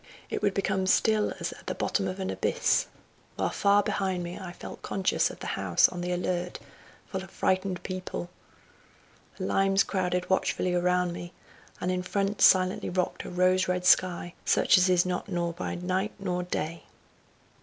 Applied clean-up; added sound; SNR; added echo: none; none; none; none.